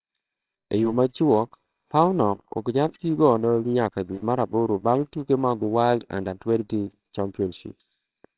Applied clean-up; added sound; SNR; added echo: neural separator model SepFormer WHAMR!.